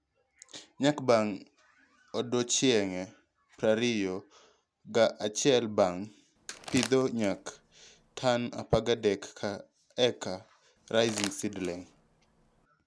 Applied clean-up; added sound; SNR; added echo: none; Crumpling, crinkling; 13 dB; none.